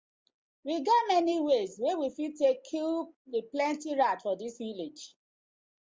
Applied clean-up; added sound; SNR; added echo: none; none; none; none.